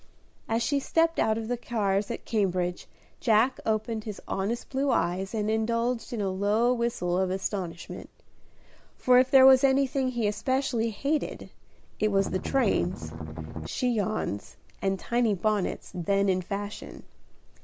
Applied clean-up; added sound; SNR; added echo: none; Strum; 7 dB; none.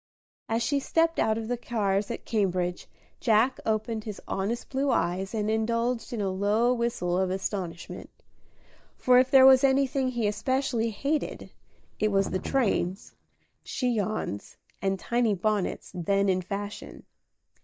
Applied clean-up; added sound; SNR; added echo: neural mask model DeepFilterNet 3.